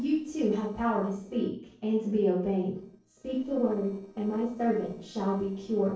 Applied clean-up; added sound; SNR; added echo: neural separator model SepFormer DNS4.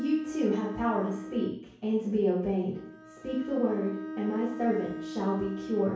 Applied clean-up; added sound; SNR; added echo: none; Bowed string instrument; 10 dB; reverberation time 0.6 s.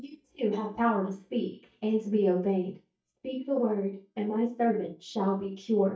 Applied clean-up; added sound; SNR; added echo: neural mask model DeepFilterNet 3.